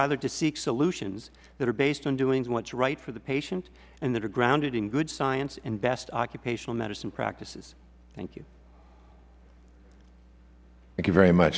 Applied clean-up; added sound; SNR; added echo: none; none; none; none.